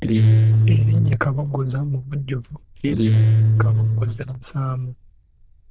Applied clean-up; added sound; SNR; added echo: neural diffusion model UNIVERSE++.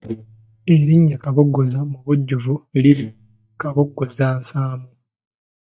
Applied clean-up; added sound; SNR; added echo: neural mask model DeepFilterNet 3.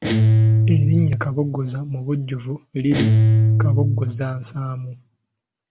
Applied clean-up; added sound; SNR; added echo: none; Guitar; -5 dB; none.